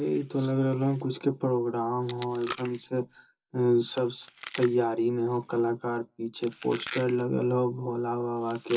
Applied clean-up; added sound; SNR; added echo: none; Chewing, mastication; 19 dB; reverberation time 0.2 s.